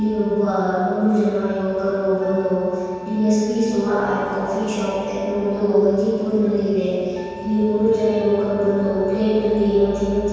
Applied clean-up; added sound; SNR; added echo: none; Wind instrument, woodwind instrument; 20 dB; reverberation time 2.1 s.